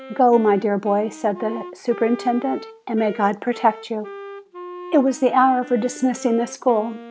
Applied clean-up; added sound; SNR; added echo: none; Wind instrument, woodwind instrument; 17 dB; none.